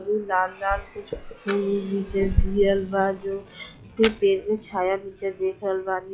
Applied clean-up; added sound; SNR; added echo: classical method log-MMSE.